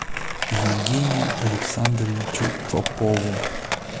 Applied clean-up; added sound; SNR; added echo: none; Skateboard; 3 dB; none.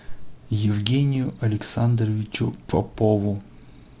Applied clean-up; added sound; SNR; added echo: none; none; none; none.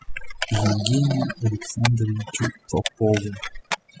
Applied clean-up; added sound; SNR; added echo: classical method spectral subtraction.